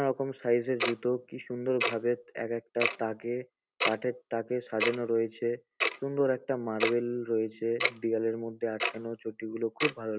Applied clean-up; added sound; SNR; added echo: none; Tick-tock; 6 dB; none.